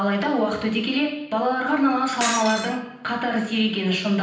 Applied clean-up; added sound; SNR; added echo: none; Shatter; 11 dB; reverberation time 0.9 s.